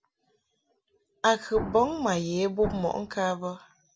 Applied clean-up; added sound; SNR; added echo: none; Explosion; 11 dB; none.